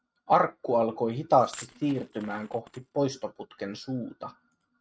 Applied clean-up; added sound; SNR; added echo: neural mask model RNNoise.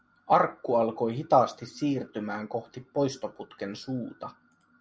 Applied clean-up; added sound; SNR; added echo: none; none; none; none.